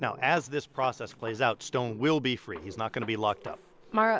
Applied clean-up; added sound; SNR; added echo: none; Growling + Gunshot, gunfire; 20 dB; none.